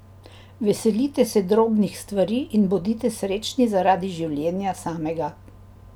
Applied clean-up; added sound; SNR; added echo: none; none; none; none.